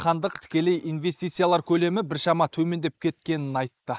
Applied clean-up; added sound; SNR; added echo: neural mask model Resemble Enhance denoiser.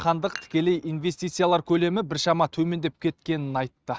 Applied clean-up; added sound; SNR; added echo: neural mask model RNNoise.